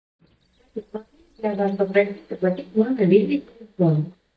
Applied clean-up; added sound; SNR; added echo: neural mask model DeepFilterNet 3.